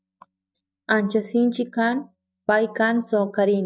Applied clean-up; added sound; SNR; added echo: neural mask model DeepFilterNet 3.